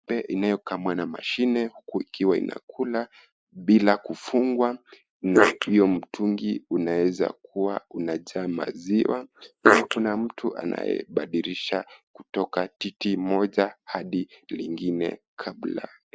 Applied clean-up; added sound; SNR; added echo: neural mask model Resemble Enhance denoiser.